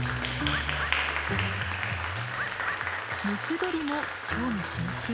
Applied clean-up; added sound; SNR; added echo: none; Applause + Bird; -1 dB; none.